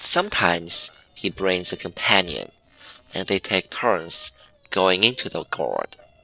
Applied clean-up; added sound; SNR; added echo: neural separator model SepFormer DNS4.